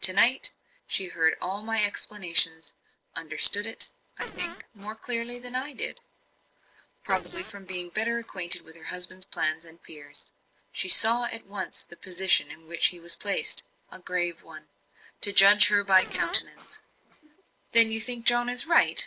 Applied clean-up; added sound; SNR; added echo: neural separator model SepFormer DNS4.